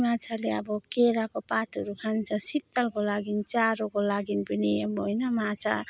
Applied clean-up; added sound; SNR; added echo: none; none; none; none.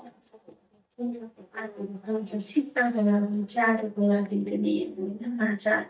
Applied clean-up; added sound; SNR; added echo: neural mask model DeepFilterNet 3.